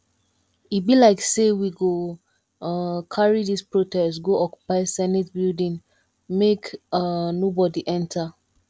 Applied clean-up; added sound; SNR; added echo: none; none; none; none.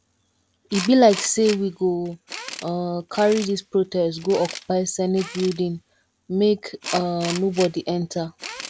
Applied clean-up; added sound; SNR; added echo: none; Tools; 15 dB; none.